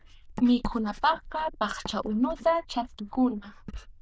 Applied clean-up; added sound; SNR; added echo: neural diffusion model UNIVERSE++.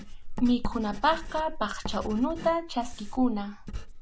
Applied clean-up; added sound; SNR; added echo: none; Writing; 6 dB; none.